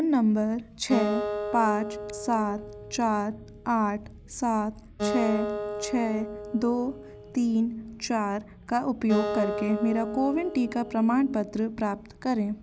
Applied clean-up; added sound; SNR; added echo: none; Acoustic guitar; 8 dB; none.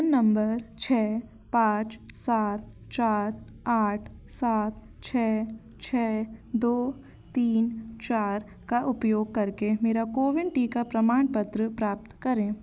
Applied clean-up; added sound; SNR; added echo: none; none; none; none.